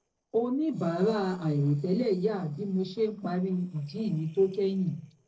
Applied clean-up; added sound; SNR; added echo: neural separator model SepFormer DNS4.